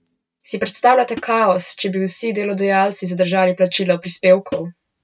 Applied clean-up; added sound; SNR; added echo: neural mask model RNNoise.